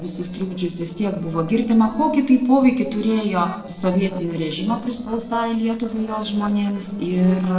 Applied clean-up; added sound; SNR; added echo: neural separator model SepFormer DNS4.